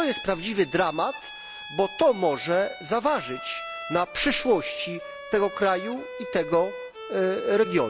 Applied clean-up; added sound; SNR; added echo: none; Bowed string instrument; 12 dB; none.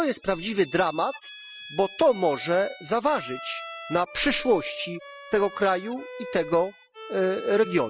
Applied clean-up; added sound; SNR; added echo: classical method spectral subtraction.